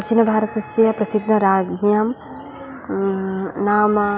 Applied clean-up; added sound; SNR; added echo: none; Wind instrument, woodwind instrument; 19 dB; none.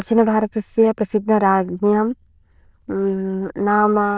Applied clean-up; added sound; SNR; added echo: neural diffusion model UNIVERSE++.